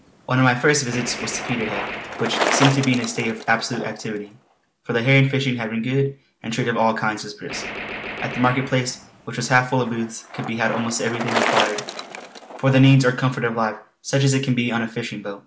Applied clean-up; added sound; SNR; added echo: none; Gunshot, gunfire + Bicycle; 8 dB; none.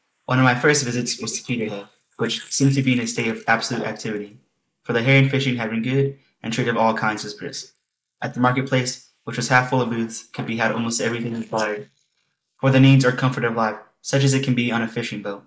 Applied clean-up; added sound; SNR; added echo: neural mask model Resemble Enhance denoiser.